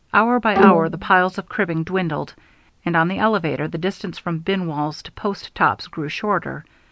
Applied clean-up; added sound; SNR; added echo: none; Bowed string instrument; -3 dB; none.